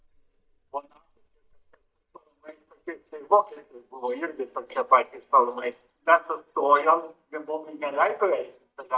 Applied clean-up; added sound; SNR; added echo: neural mask model DeepFilterNet 3.